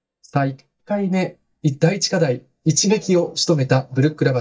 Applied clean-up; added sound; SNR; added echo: neural mask model DeepFilterNet 3.